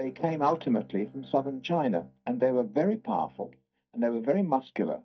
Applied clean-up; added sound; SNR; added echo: neural mask model DeepFilterNet 3.